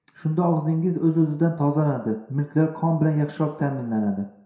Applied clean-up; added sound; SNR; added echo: none; none; none; reverberation time 0.6 s.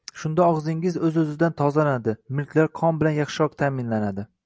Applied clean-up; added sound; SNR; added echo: none; none; none; none.